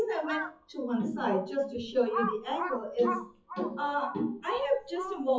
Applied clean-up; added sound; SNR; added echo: classical method WPE with log-MMSE.